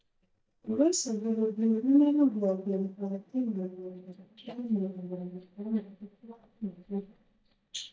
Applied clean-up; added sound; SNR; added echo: neural mask model DeepFilterNet 3.